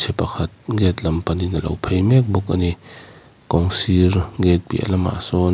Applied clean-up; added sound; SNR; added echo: none; none; none; none.